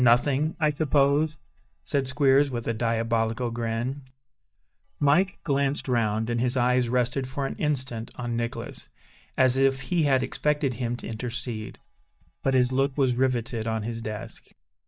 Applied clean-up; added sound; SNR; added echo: neural mask model DeepFilterNet 3.